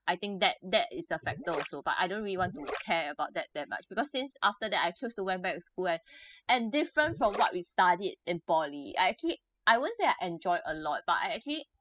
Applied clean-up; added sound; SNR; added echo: classical method spectral subtraction.